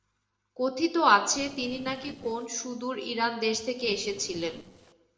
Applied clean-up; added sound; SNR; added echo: neural separator model SepFormer DNS4.